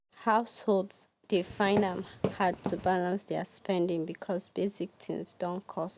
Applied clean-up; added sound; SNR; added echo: none; Walk, footsteps; 5 dB; none.